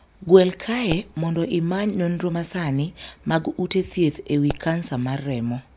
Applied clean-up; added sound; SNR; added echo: none; Explosion; 16 dB; none.